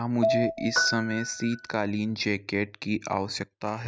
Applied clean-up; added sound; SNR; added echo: neural mask model RNNoise.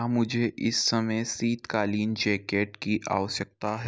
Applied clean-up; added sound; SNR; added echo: none; none; none; none.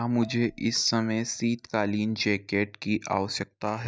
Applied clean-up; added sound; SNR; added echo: neural mask model DeepFilterNet 3.